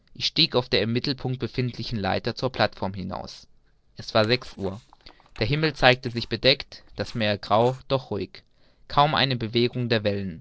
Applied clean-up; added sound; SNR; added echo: neural separator model SepFormer DNS4.